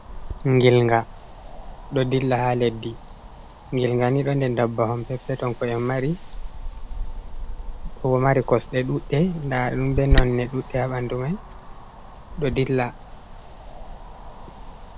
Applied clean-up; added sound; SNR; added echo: none; Wind; 7 dB; none.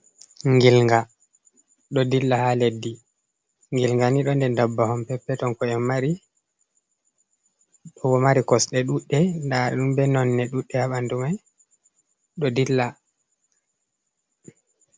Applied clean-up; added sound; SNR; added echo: none; none; none; none.